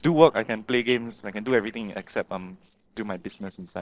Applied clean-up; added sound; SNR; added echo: neural separator model SepFormer DNS4.